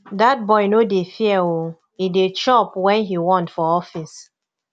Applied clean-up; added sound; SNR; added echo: none; none; none; none.